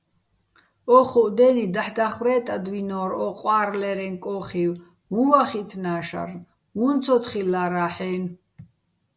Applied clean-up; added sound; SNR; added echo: none; none; none; none.